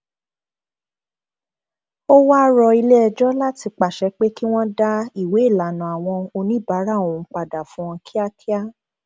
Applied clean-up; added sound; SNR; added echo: none; none; none; none.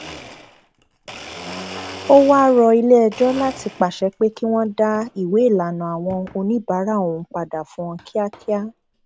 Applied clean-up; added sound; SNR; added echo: none; Domestic sounds, home sounds; 19 dB; none.